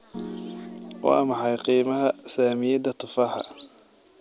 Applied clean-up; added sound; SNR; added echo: none; Piano; 14 dB; none.